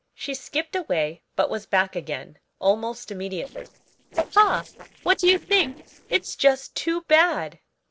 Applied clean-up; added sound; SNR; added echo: neural separator model SepFormer DNS4.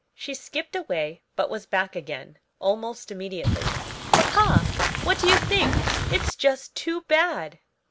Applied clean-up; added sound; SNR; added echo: none; Walk, footsteps / Bird vocalization, bird call, bird song; -3 dB; none.